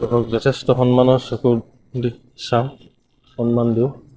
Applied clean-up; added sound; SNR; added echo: neural separator model SepFormer DNS4.